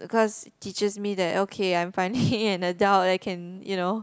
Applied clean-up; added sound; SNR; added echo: none; none; none; none.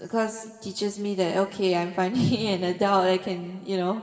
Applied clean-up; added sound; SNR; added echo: none; none; none; reverberation time 2.4 s.